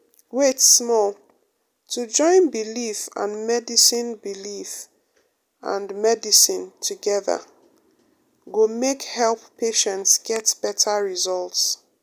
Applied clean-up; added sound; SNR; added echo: none; none; none; none.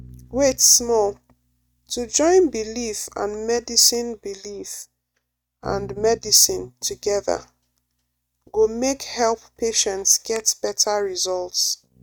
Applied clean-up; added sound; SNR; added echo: neural mask model RNNoise.